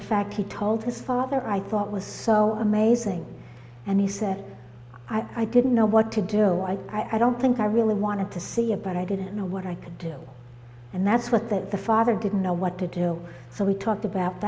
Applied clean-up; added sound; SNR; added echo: none; none; none; none.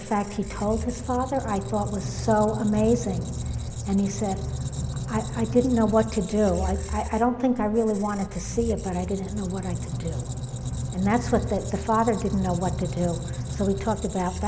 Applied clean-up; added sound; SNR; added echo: none; Squeak; 6 dB; none.